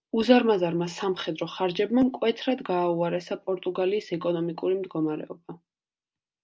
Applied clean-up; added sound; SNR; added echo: none; none; none; none.